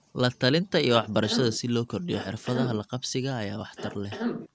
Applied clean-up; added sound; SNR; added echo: none; Cough; 8 dB; none.